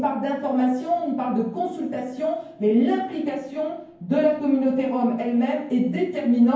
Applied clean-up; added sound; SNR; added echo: none; none; none; reverberation time 0.9 s.